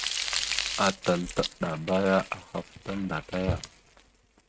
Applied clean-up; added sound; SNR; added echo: neural mask model RNNoise.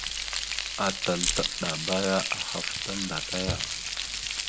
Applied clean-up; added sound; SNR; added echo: none; Mechanisms + Frying (food); -1 dB; none.